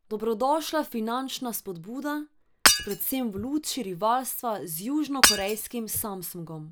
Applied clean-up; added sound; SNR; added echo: none; Shatter / Hammer; -3 dB; none.